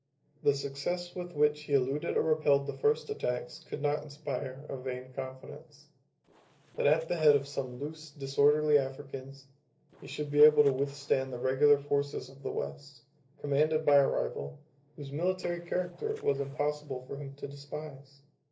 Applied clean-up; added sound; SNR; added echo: neural separator model SepFormer DNS4.